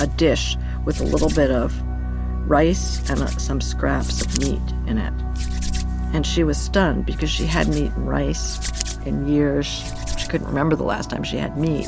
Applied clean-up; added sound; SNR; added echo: none; Hands; 13 dB; none.